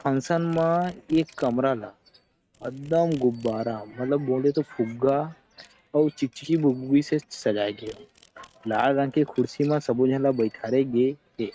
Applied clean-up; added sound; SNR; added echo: neural mask model RNNoise.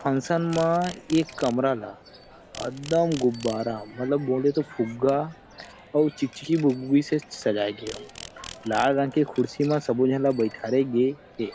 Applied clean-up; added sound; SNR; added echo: none; Insect + Coin (dropping); 20 dB; none.